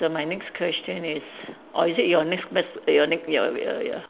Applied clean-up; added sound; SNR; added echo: none; none; none; none.